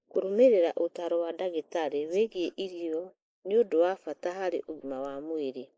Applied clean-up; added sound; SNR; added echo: neural mask model Resemble Enhance denoiser.